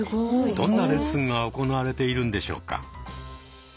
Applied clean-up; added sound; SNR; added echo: none; none; none; none.